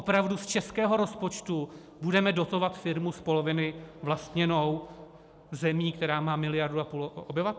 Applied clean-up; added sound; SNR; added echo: none; none; none; none.